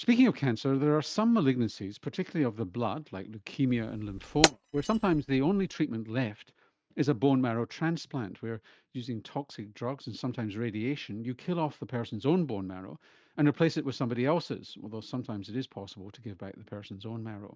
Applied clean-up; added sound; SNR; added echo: neural mask model RNNoise.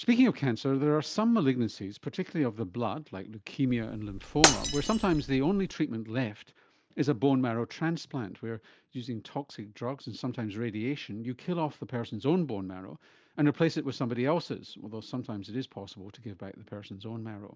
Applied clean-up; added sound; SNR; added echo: none; Shatter; 0 dB; none.